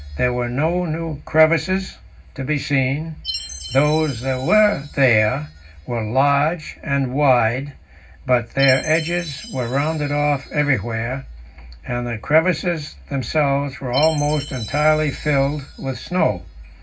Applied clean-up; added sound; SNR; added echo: none; Chime; 17 dB; reverberation time 0.4 s.